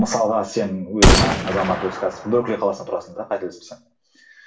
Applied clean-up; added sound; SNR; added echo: none; Gunshot, gunfire; -3 dB; reverberation time 0.3 s.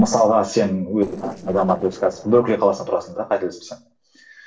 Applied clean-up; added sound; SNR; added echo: neural separator model SepFormer DNS4.